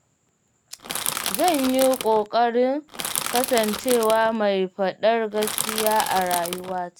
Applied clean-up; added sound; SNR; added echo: none; Crushing; 6 dB; none.